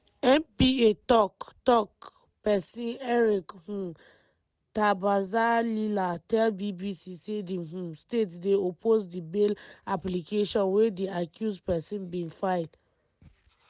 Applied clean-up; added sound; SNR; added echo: none; none; none; none.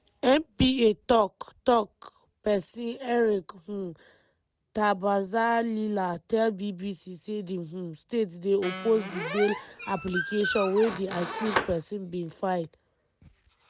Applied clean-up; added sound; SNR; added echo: none; Squeak; 6 dB; none.